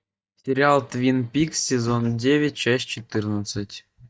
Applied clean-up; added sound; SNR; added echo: neural mask model DeepFilterNet 3.